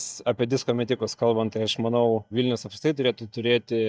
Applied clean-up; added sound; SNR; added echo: neural mask model DeepFilterNet 3.